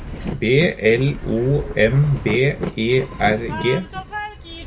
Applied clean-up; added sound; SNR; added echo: none; Train; 10 dB; none.